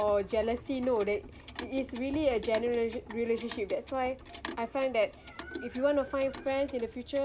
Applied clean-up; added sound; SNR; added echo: none; Clock; 14 dB; none.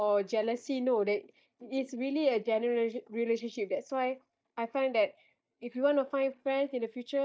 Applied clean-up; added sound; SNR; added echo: neural mask model DeepFilterNet 3.